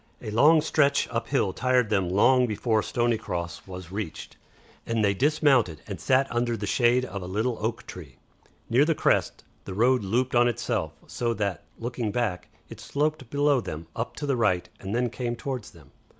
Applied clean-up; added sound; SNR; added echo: none; none; none; none.